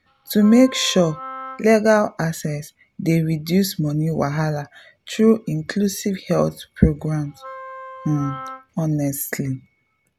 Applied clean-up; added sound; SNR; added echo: none; Wind instrument, woodwind instrument; 16 dB; none.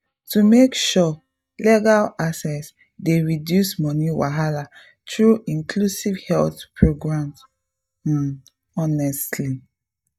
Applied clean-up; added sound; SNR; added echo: neural mask model DeepFilterNet 3.